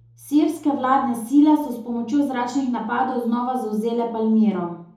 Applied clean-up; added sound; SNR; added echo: none; none; none; reverberation time 1.0 s.